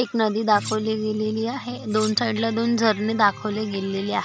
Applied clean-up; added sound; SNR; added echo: none; Electric guitar + Cutlery, silverware; 15 dB; none.